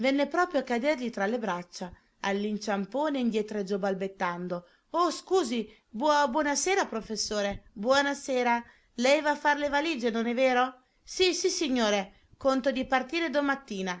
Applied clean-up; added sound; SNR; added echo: none; none; none; none.